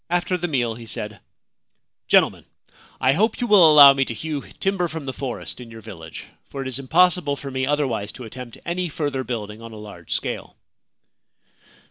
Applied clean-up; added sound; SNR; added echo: none; none; none; none.